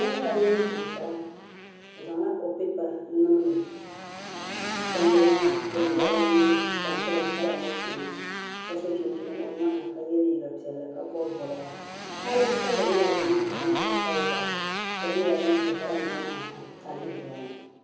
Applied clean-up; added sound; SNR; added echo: none; Motorcycle; 6 dB; reverberation time 0.7 s.